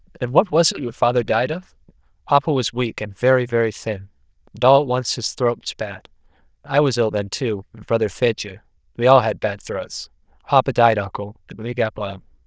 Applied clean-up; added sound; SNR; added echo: neural diffusion model UNIVERSE++.